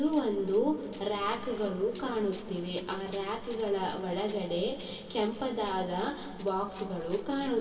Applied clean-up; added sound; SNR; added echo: none; Run; 20 dB; reverberation time 2.4 s.